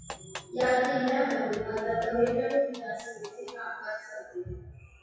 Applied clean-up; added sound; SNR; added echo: classical method WPE with log-MMSE.